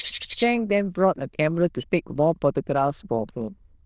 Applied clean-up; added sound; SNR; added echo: neural diffusion model UNIVERSE++.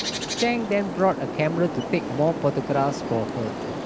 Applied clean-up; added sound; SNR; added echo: none; Bird; 5 dB; none.